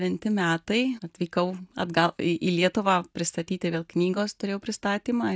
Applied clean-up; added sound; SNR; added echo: none; none; none; none.